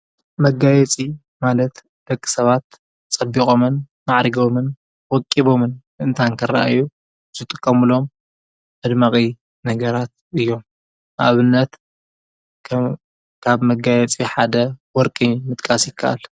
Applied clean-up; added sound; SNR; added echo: none; none; none; none.